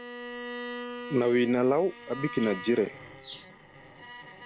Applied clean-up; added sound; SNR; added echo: none; Bowed string instrument; 12 dB; none.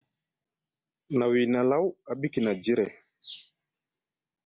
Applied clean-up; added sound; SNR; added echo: none; none; none; none.